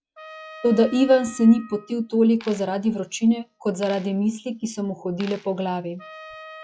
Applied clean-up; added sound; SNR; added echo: classical method log-MMSE.